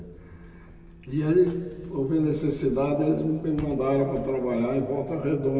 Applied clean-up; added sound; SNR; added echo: none; Bus / Engine; 19 dB; reverberation time 2.0 s.